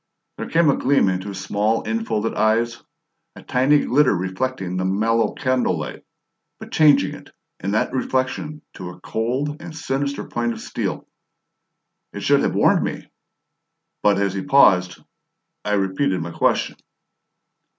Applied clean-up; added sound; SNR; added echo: none; none; none; none.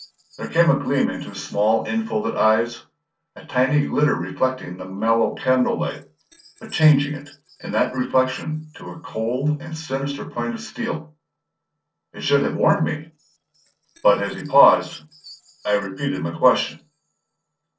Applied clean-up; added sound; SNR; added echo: neural separator model SepFormer DNS4.